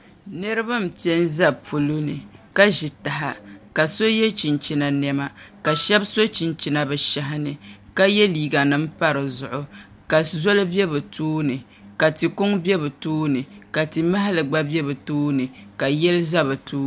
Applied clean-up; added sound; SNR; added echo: none; Piano; 14 dB; none.